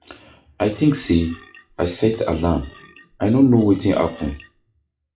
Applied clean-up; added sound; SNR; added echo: classical method WPE with log-MMSE.